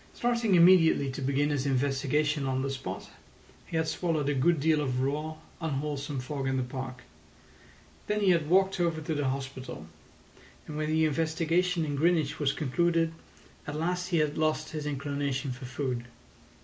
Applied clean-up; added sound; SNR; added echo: none; none; none; none.